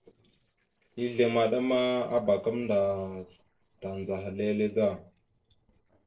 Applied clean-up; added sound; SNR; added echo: neural separator model SepFormer DNS4.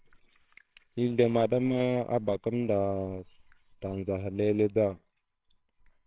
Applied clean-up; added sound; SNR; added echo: neural separator model SepFormer WHAMR!.